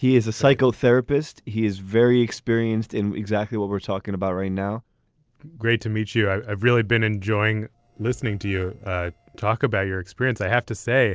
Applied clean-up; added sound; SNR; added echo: neural separator model SepFormer DNS4.